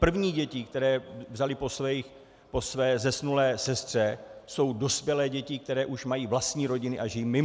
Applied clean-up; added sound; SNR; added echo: none; none; none; none.